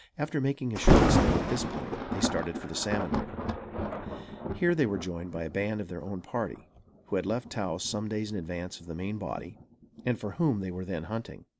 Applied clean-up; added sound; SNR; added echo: none; Thunder; -1 dB; none.